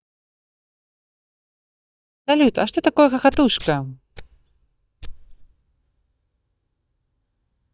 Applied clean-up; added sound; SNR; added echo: neural mask model DeepFilterNet 3.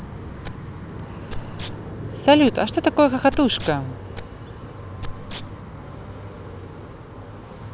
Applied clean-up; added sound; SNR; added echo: none; Wild animals; 13 dB; none.